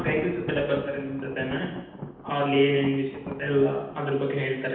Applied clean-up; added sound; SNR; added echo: none; Thunder; 11 dB; reverberation time 0.9 s.